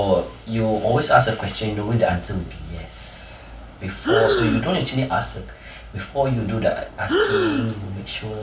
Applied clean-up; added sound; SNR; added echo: none; Breathing; 2 dB; reverberation time 0.7 s.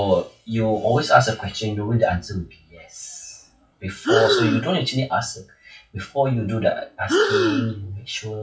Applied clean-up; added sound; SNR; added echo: classical method WPE with log-MMSE.